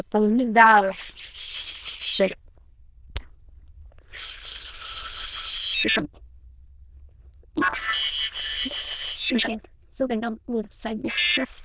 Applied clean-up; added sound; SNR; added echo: neural diffusion model UNIVERSE++.